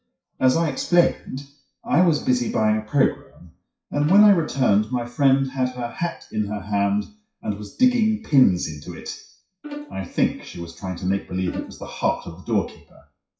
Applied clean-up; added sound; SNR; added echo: classical method WPE with log-MMSE.